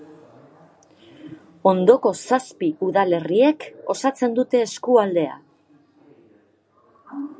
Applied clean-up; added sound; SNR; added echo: none; none; none; none.